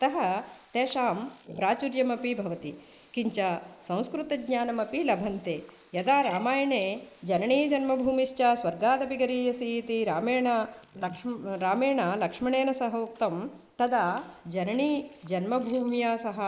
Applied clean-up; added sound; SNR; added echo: neural mask model Resemble Enhance denoiser.